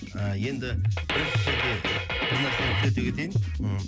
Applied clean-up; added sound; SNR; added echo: none; Drum kit; -3 dB; none.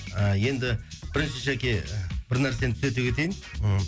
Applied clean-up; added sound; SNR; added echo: none; none; none; none.